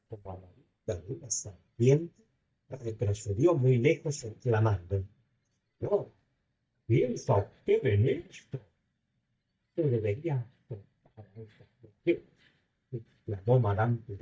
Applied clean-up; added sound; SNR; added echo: neural mask model DeepFilterNet 3.